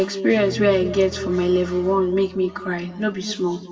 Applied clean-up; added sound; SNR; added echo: none; Guitar; 18 dB; reverberation time 1.4 s.